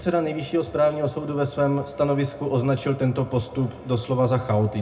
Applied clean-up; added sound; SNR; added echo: none; none; none; reverberation time 0.2 s.